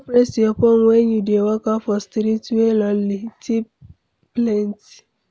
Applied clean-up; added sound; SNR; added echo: none; none; none; none.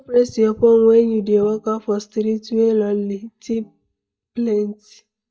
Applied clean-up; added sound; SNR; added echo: neural mask model DeepFilterNet 3.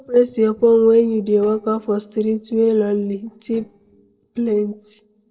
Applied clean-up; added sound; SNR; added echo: neural separator model SepFormer DNS4.